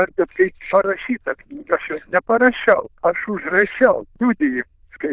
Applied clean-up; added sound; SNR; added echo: neural diffusion model UNIVERSE++.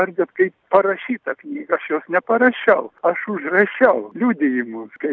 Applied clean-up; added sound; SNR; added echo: none; none; none; none.